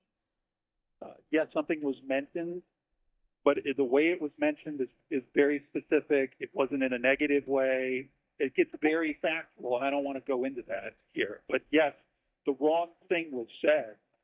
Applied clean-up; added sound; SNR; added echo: neural mask model DeepFilterNet 3.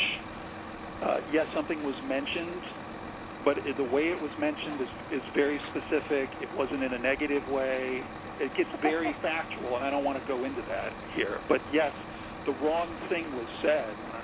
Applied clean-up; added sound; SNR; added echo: none; Truck; 10 dB; none.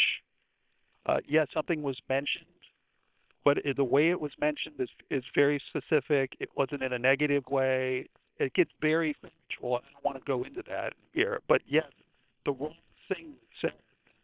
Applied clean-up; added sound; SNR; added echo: neural separator model SepFormer WHAM!.